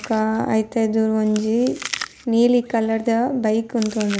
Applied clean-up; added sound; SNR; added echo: none; Chewing, mastication; 17 dB; none.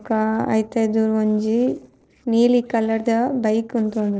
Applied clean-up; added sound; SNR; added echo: neural separator model SepFormer DNS4.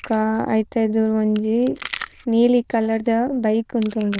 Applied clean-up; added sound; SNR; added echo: neural diffusion model UNIVERSE++.